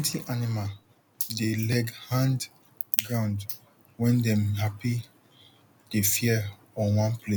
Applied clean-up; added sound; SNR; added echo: none; none; none; none.